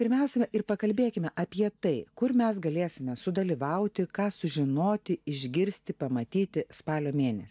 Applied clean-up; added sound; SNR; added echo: none; none; none; none.